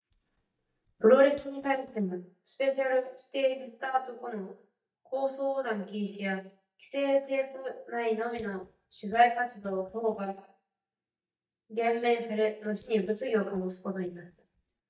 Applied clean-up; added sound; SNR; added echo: neural mask model DeepFilterNet 3.